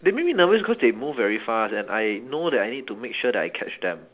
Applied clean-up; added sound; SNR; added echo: none; none; none; none.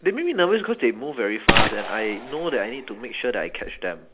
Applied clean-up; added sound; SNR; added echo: none; Gunshot, gunfire; 0 dB; none.